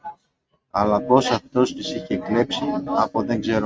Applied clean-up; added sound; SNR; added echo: neural mask model RNNoise.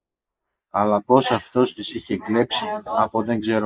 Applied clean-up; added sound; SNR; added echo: neural mask model Resemble Enhance denoiser.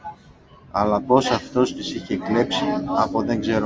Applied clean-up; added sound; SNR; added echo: none; none; none; none.